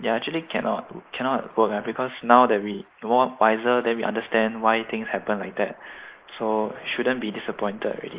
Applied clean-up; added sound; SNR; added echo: neural mask model Resemble Enhance denoiser.